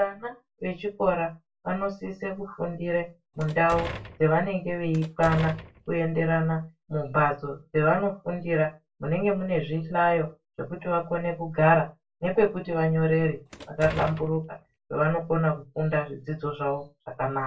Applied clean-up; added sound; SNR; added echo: none; Door; 12 dB; reverberation time 0.2 s.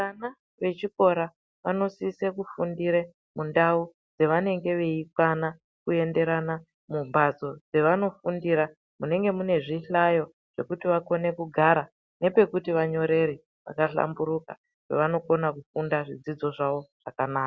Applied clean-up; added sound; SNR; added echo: none; none; none; none.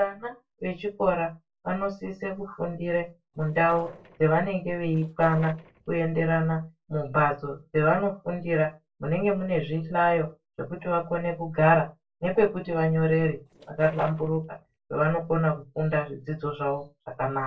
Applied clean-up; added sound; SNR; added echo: neural separator model SepFormer DNS4.